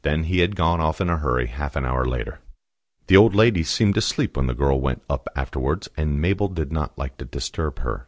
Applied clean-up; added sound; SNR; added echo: none; none; none; none.